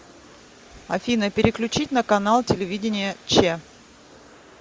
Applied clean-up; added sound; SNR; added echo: none; none; none; none.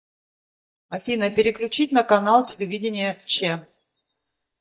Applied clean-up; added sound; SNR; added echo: neural mask model DeepFilterNet 3.